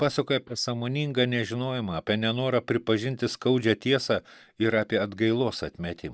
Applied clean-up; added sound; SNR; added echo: neural mask model DeepFilterNet 3.